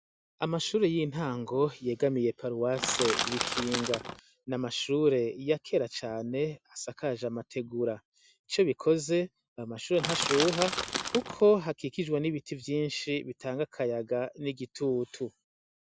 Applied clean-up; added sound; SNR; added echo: none; Crushing; 2 dB; none.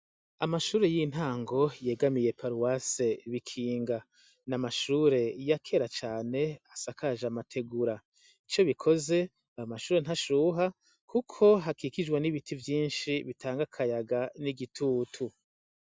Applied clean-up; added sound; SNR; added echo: none; none; none; none.